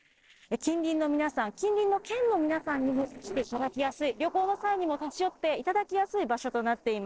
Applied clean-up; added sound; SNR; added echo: neural separator model SepFormer DNS4.